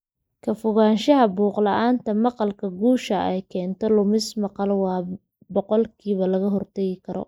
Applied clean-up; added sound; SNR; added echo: neural mask model Resemble Enhance denoiser.